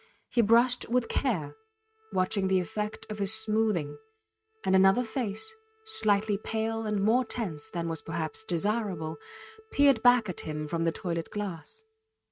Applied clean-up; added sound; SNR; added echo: neural mask model RNNoise.